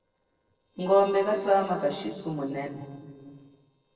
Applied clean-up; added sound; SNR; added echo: neural separator model SepFormer DNS4.